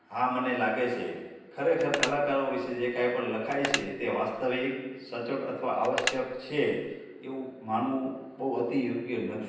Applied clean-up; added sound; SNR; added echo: none; Telephone; 7 dB; reverberation time 0.9 s.